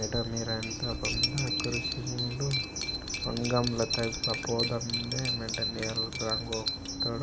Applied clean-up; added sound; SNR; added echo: none; Bird vocalization, bird call, bird song + Cutlery, silverware; 0 dB; none.